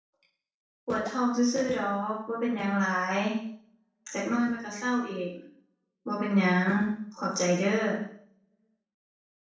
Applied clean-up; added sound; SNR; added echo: neural separator model SepFormer DNS4.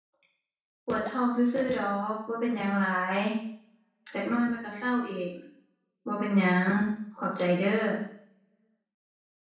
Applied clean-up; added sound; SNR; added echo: none; Raindrop / Drip; 13 dB; reverberation time 0.6 s.